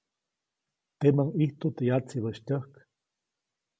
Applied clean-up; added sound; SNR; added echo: none; none; none; none.